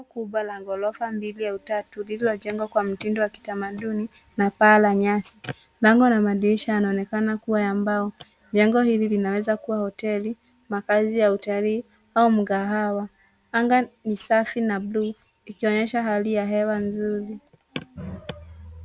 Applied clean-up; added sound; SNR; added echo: none; none; none; none.